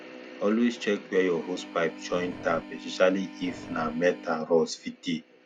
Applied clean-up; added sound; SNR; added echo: none; Organ + Growling; 14 dB; none.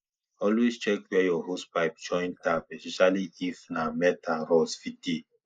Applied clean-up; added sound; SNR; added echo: neural mask model Resemble Enhance denoiser.